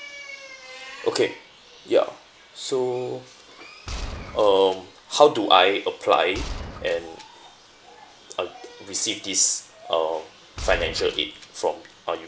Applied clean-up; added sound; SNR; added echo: none; Gunshot, gunfire; 12 dB; none.